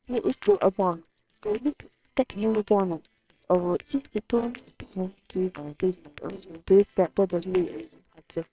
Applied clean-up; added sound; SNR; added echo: neural separator model SepFormer WHAMR!.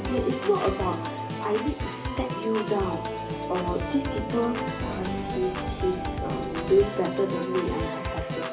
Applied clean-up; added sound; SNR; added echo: none; Organ; 2 dB; reverberation time 0.5 s.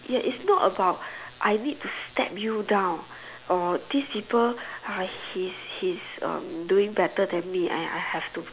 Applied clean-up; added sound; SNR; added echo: none; none; none; none.